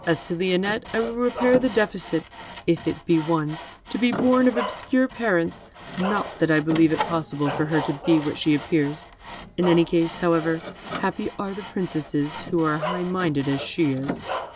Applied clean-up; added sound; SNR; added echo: none; Bark + Sawing; 10 dB; none.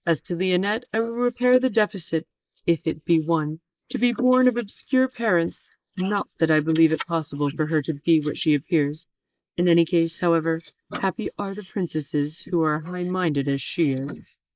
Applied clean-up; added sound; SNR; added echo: neural mask model Resemble Enhance denoiser.